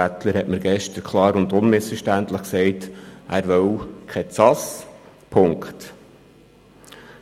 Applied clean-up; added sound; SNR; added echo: none; none; none; none.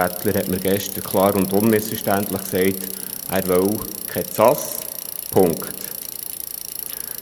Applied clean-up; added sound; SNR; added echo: none; Bicycle; 9 dB; none.